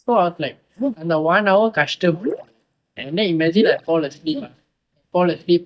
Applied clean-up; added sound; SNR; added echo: neural mask model DeepFilterNet 3.